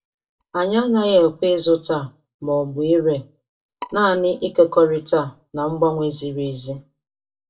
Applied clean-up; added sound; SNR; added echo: neural mask model DeepFilterNet 3.